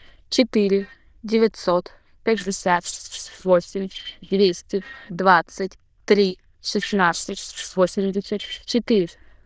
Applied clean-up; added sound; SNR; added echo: neural diffusion model UNIVERSE++.